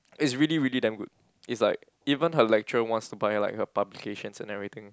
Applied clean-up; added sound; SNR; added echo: none; none; none; none.